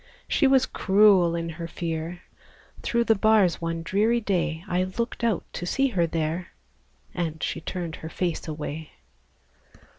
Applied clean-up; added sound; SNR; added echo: none; none; none; none.